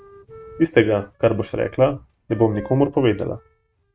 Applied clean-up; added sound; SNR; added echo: neural mask model RNNoise.